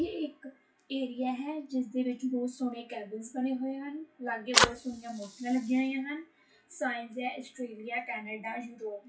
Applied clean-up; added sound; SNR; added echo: classical method WPE with log-MMSE.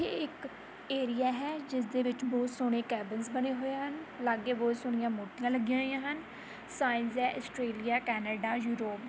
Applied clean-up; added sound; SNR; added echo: none; none; none; none.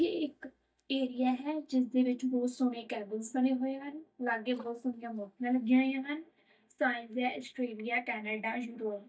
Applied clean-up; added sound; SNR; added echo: neural mask model DeepFilterNet 3.